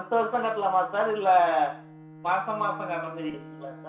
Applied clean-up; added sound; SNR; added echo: none; Bowed string instrument; 19 dB; reverberation time 0.5 s.